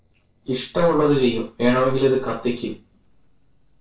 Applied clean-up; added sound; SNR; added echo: neural separator model SepFormer DNS4.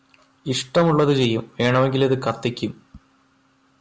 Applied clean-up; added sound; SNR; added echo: none; none; none; none.